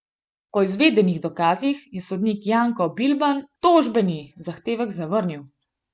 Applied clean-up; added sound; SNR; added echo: none; none; none; none.